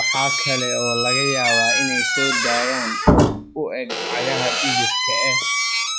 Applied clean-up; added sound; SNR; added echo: classical method log-MMSE.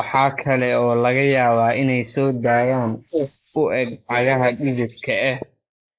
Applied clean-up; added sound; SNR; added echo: neural mask model Resemble Enhance denoiser.